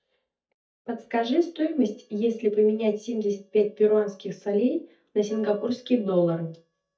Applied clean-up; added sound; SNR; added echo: neural mask model DeepFilterNet 3.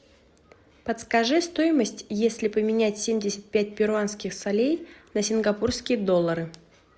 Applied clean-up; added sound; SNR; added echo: none; none; none; none.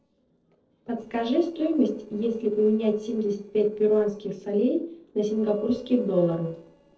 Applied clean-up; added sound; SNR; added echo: neural separator model SepFormer DNS4.